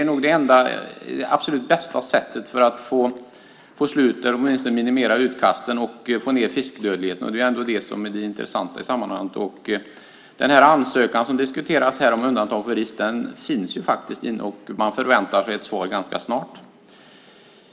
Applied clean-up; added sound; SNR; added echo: none; none; none; none.